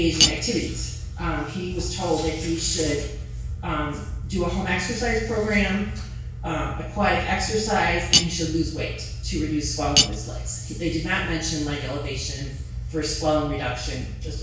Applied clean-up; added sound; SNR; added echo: none; Cutlery, silverware; 2 dB; reverberation time 0.6 s.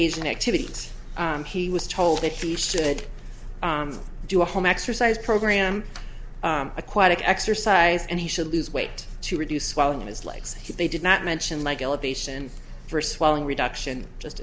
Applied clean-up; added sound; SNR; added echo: none; none; none; none.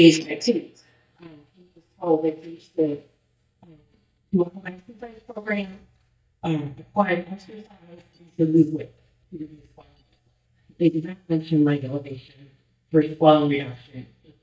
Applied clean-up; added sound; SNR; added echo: neural mask model DeepFilterNet 3.